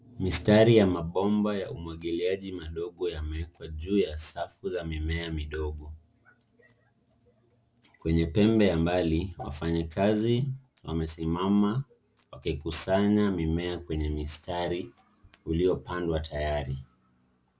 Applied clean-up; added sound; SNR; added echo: none; none; none; none.